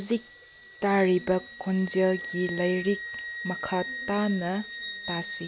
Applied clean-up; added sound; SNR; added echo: none; Wind instrument, woodwind instrument; 10 dB; none.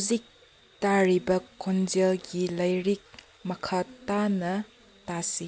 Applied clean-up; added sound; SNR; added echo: none; none; none; none.